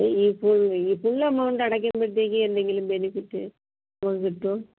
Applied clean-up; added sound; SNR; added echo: none; none; none; none.